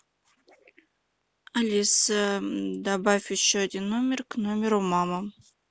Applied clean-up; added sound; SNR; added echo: none; none; none; none.